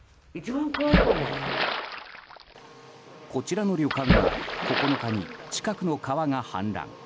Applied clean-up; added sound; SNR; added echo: none; Splash, splatter; -2 dB; none.